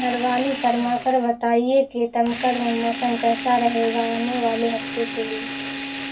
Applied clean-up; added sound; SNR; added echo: none; Drill; 9 dB; reverberation time 0.2 s.